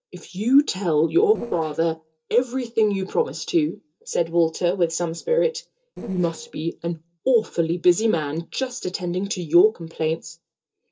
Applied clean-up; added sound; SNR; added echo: neural separator model SepFormer DNS4.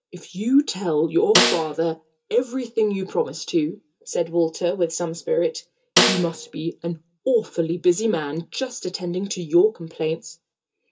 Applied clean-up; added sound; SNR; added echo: none; Snare drum; 0 dB; reverberation time 0.2 s.